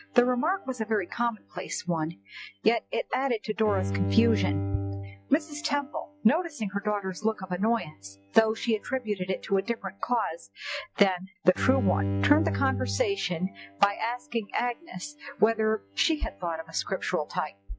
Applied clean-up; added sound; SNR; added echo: classical method log-MMSE.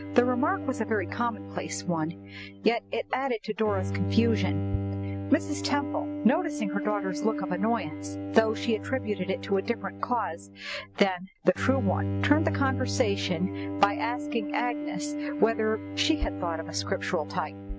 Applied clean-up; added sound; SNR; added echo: none; Bowed string instrument; 5 dB; none.